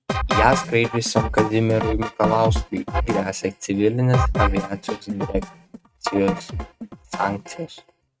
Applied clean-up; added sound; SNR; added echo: neural mask model RNNoise.